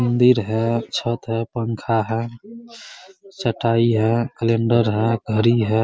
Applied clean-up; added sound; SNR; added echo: none; none; none; none.